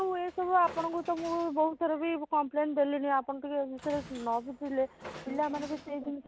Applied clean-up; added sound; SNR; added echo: none; Train; 20 dB; none.